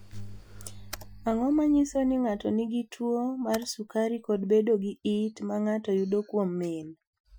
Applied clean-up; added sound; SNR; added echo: classical method Wiener filter.